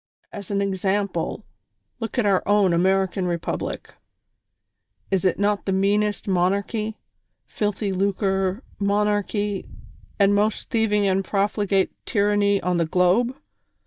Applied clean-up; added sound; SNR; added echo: neural mask model DeepFilterNet 3.